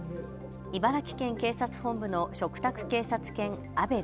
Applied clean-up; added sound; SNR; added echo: none; none; none; none.